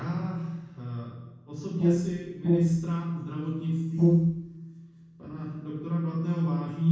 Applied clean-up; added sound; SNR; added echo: none; Brass instrument; -2 dB; reverberation time 1.1 s.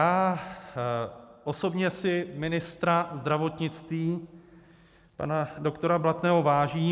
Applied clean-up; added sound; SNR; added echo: none; none; none; none.